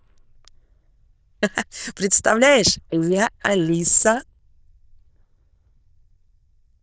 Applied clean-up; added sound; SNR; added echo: neural diffusion model UNIVERSE++.